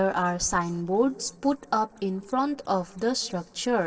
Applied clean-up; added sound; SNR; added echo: neural separator model SepFormer DNS4.